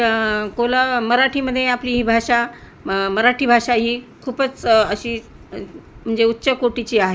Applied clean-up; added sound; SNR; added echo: none; none; none; none.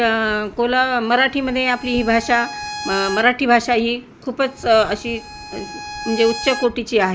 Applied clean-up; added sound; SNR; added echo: none; Bowed string instrument; 14 dB; none.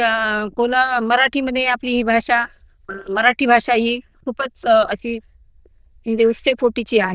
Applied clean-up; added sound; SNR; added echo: neural diffusion model UNIVERSE++.